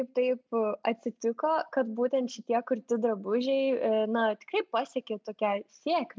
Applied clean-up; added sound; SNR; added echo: none; none; none; none.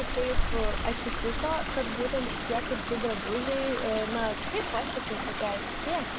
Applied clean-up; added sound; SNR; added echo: none; Stream; -1 dB; none.